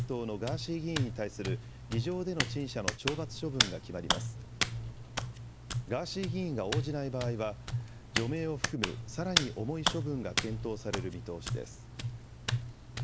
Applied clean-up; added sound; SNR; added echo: none; Hands; -1 dB; none.